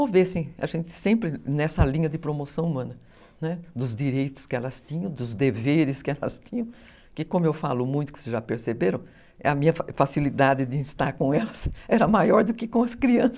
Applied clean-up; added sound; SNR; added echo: none; none; none; none.